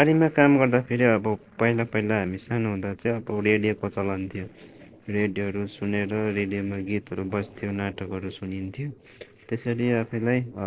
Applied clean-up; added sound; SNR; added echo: neural separator model SepFormer DNS4.